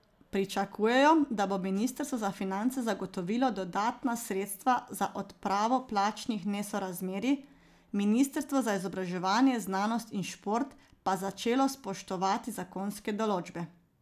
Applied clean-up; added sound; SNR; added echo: none; none; none; none.